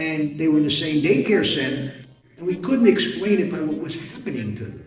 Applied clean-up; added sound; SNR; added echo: neural separator model SepFormer DNS4.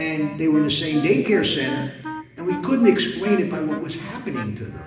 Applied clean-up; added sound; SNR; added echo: none; Wind instrument, woodwind instrument; 13 dB; reverberation time 1.0 s.